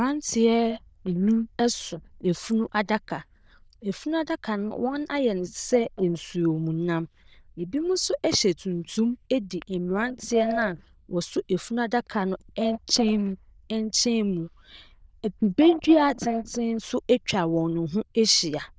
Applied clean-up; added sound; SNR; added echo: neural diffusion model UNIVERSE++.